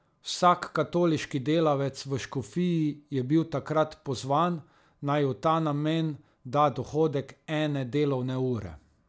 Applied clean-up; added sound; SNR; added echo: none; none; none; none.